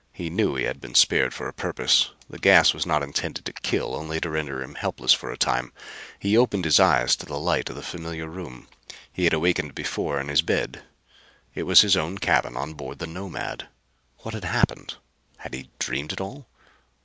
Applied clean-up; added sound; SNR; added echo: none; none; none; none.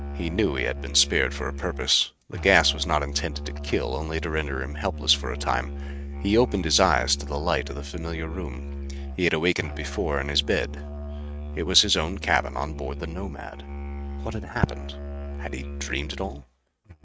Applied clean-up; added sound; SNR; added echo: neural mask model RNNoise.